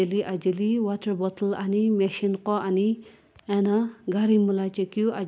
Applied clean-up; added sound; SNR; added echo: none; none; none; none.